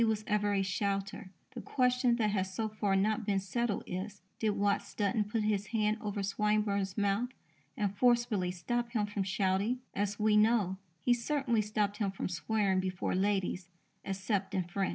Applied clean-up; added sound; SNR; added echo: none; none; none; none.